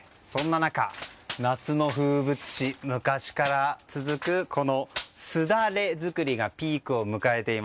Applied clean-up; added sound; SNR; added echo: none; none; none; none.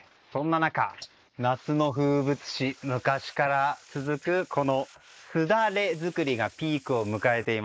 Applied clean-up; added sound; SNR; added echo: neural mask model Resemble Enhance denoiser.